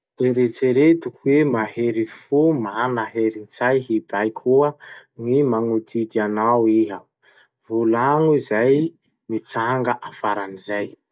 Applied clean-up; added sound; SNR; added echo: none; none; none; none.